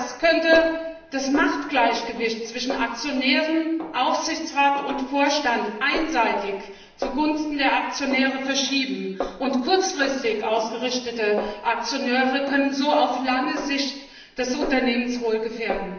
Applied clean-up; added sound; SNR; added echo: none; Snare drum; 14 dB; reverberation time 0.8 s.